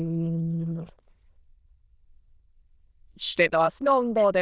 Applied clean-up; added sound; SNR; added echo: neural diffusion model UNIVERSE++.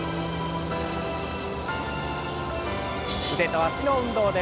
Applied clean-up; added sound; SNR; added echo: none; Mechanical fan; 6 dB; none.